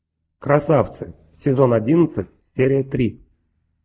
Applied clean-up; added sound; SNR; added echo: neural mask model DeepFilterNet 3.